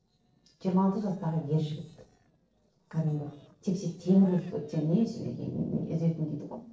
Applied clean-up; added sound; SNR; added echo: neural separator model SepFormer DNS4.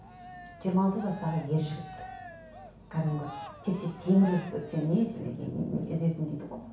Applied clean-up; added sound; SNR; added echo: none; Cheering; 17 dB; reverberation time 0.6 s.